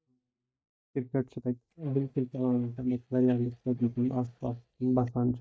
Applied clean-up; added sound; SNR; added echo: neural mask model DeepFilterNet 3.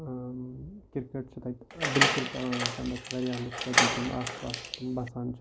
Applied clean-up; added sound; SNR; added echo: none; Door; -4 dB; none.